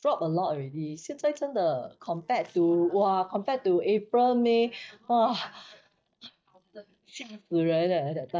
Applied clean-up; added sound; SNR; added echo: neural mask model DeepFilterNet 3.